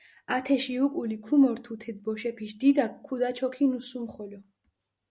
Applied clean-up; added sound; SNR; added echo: none; none; none; none.